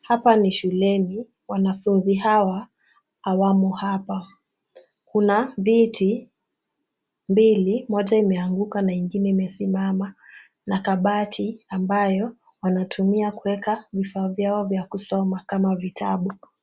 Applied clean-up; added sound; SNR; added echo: none; none; none; none.